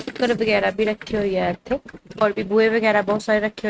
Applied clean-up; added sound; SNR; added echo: neural mask model RNNoise.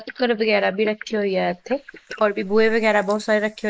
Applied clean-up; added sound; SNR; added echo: neural mask model Resemble Enhance denoiser.